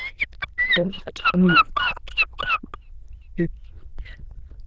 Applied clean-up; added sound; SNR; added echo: neural diffusion model UNIVERSE++.